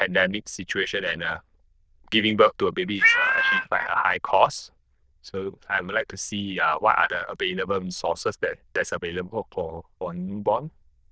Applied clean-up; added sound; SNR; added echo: neural diffusion model UNIVERSE++.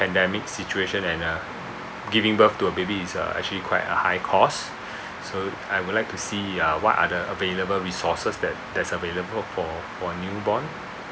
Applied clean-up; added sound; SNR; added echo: none; none; none; none.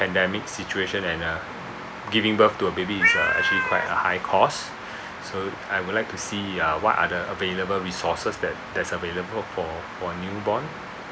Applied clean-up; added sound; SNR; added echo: none; Cat; -2 dB; none.